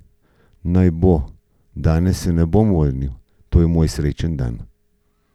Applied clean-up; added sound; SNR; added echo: none; none; none; none.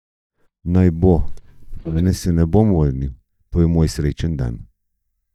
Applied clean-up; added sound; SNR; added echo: neural mask model DeepFilterNet 3.